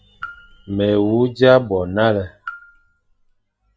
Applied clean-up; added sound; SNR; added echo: classical method log-MMSE.